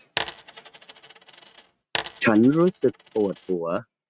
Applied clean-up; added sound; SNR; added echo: neural mask model RNNoise.